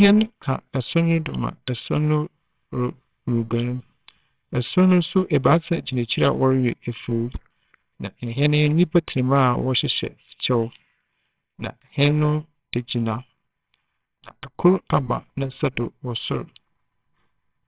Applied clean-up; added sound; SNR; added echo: neural separator model SepFormer WHAMR!.